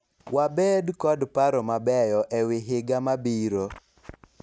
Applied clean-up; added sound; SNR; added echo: none; none; none; none.